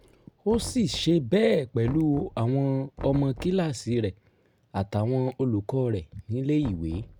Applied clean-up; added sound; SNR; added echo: none; Knock; 17 dB; none.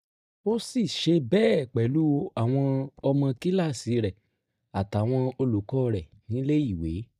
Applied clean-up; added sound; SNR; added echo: neural mask model DeepFilterNet 3.